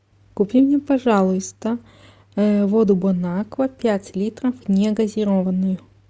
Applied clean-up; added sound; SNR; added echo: none; none; none; none.